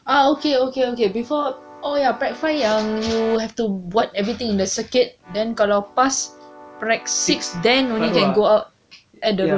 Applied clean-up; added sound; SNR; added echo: none; Keyboard (musical); 18 dB; none.